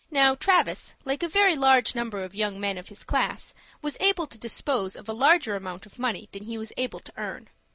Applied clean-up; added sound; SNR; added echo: none; none; none; none.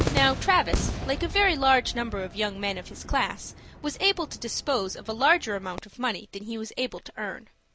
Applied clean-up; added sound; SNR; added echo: none; Cheering / Fireworks; 8 dB; none.